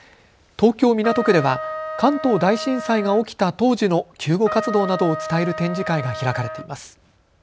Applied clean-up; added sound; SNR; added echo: none; Trumpet; 10 dB; none.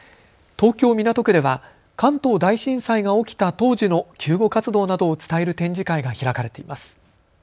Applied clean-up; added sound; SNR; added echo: none; none; none; none.